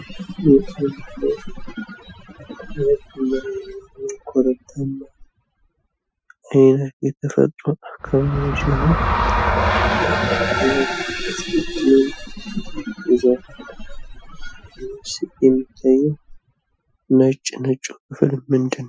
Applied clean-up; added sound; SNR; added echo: classical method Wiener filter.